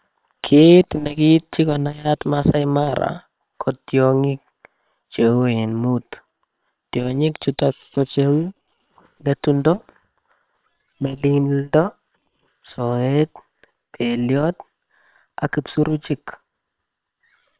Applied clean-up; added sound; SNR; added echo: neural separator model SepFormer WHAM!.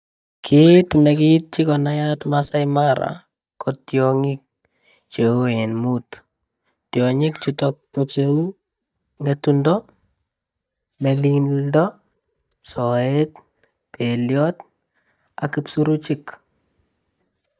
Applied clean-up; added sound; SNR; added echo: neural mask model DeepFilterNet 3.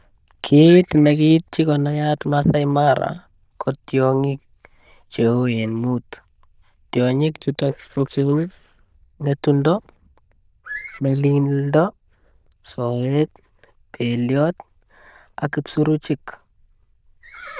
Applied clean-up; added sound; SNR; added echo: neural diffusion model UNIVERSE++.